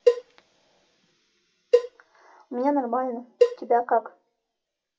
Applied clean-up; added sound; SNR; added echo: classical method WPE with log-MMSE.